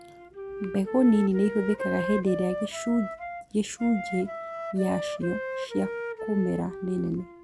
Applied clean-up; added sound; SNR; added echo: none; Wind instrument, woodwind instrument; 7 dB; none.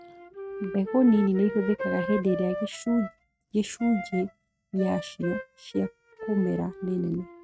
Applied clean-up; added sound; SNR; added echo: neural mask model RNNoise.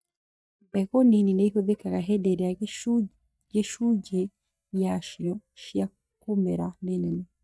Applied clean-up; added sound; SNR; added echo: neural mask model DeepFilterNet 3.